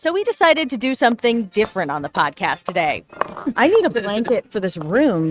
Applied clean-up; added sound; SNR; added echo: neural mask model RNNoise.